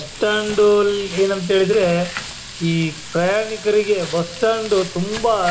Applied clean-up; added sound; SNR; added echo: none; Frying (food); 13 dB; none.